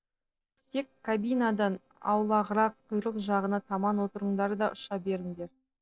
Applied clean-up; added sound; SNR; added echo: neural separator model SepFormer DNS4.